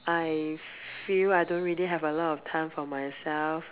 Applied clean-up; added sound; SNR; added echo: none; none; none; none.